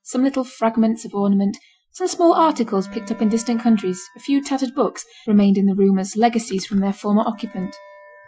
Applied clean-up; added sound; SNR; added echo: classical method Wiener filter.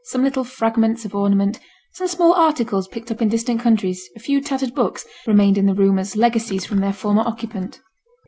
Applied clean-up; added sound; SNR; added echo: none; none; none; none.